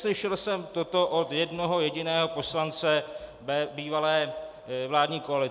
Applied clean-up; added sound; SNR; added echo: none; none; none; none.